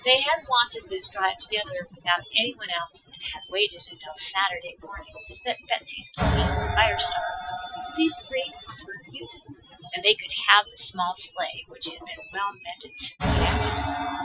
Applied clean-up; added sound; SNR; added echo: classical method Wiener filter.